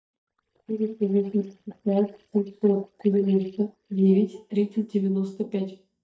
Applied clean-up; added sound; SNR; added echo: neural mask model DeepFilterNet 3.